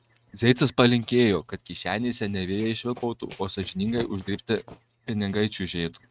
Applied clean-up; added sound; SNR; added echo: neural mask model RNNoise.